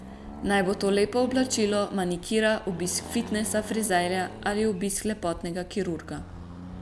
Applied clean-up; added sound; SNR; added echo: none; Accelerating, revving, vroom; 13 dB; none.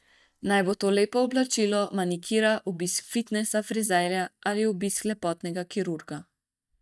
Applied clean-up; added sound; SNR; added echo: neural mask model DeepFilterNet 3.